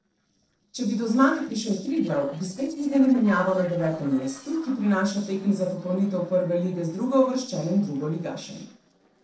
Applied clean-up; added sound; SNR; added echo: neural separator model SepFormer DNS4.